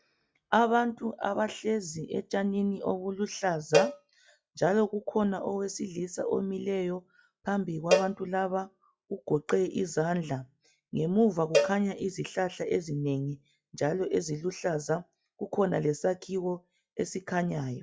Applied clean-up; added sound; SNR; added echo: classical method log-MMSE.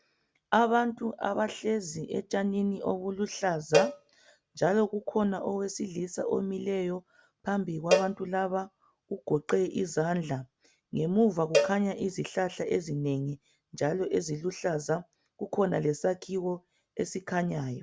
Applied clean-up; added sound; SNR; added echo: none; Cowbell; 3 dB; none.